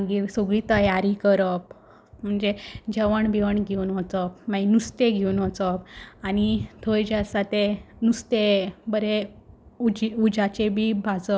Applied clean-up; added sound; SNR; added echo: none; none; none; none.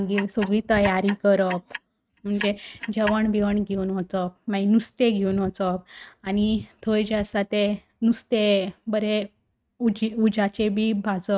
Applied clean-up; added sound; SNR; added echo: neural mask model RNNoise.